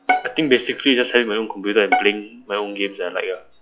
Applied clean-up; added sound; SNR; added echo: classical method log-MMSE.